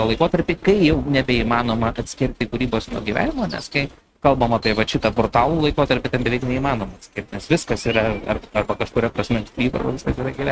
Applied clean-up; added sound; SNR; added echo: neural mask model RNNoise.